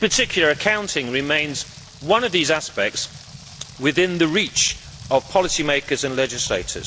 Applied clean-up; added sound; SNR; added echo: none; Rain; 19 dB; none.